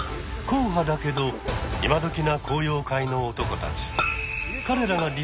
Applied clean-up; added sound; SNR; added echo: none; Chink, clink; 14 dB; none.